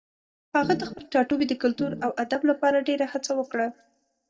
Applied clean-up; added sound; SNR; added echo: neural mask model DeepFilterNet 3.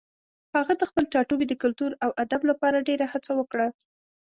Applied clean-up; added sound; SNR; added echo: none; none; none; none.